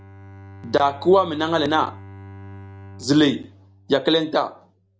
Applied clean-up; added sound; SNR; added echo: none; Bowed string instrument; 19 dB; none.